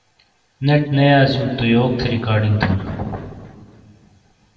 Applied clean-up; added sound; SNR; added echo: none; none; none; reverberation time 2.1 s.